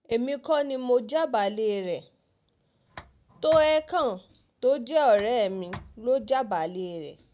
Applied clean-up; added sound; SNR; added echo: none; Tick; 20 dB; none.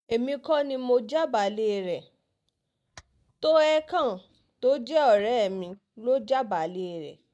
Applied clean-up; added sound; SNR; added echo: neural mask model DeepFilterNet 3.